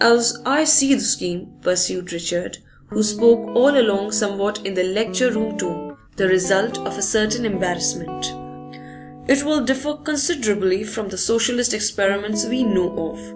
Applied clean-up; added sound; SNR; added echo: none; Guitar; 13 dB; none.